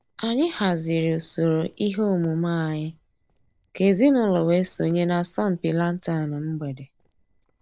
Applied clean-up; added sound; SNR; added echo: neural separator model SepFormer DNS4.